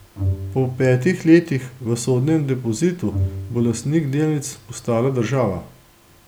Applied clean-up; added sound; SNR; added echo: none; Bowed string instrument; 11 dB; none.